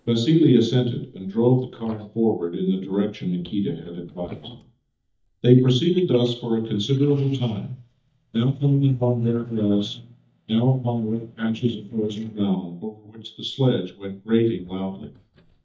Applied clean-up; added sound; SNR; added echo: neural mask model DeepFilterNet 3.